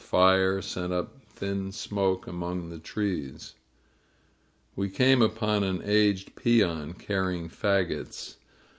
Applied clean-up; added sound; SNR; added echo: none; none; none; none.